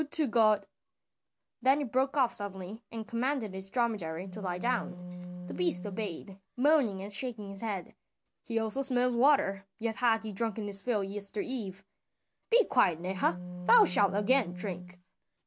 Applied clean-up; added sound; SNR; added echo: none; Wind instrument, woodwind instrument; 12 dB; none.